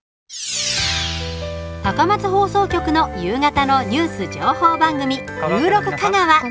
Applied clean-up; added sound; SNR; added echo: none; none; none; none.